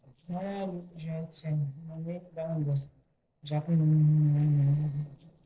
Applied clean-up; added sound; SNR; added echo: neural separator model SepFormer DNS4.